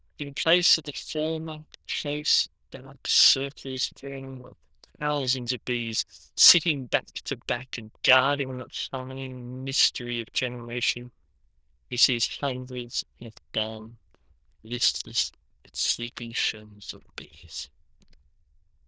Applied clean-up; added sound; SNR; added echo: neural diffusion model UNIVERSE++.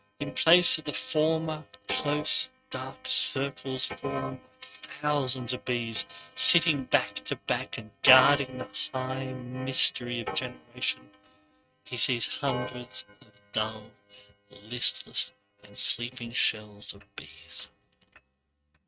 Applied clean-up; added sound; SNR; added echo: neural mask model RNNoise.